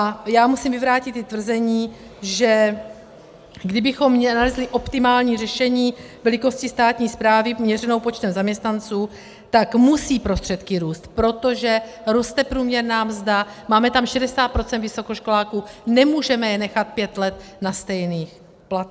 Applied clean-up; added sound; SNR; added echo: none; none; none; none.